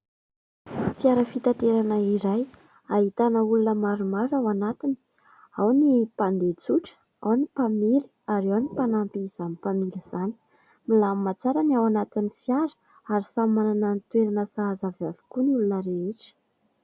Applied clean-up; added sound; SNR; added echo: none; none; none; none.